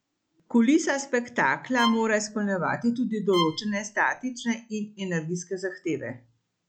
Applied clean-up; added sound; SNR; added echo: none; Bowed string instrument; 9 dB; none.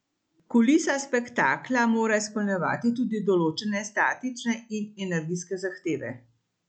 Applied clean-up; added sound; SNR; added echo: none; none; none; none.